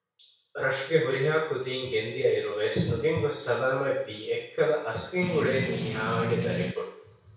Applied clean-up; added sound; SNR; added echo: none; Strum; 3 dB; reverberation time 0.6 s.